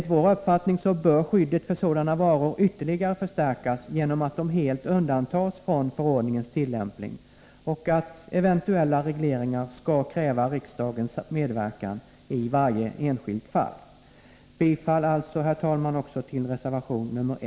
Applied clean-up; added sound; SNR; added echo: none; none; none; none.